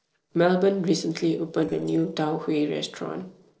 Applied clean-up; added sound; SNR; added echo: neural separator model SepFormer DNS4.